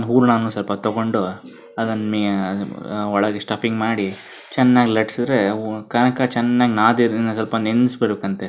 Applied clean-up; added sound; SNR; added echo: none; none; none; none.